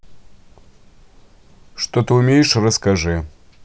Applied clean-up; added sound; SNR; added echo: none; none; none; none.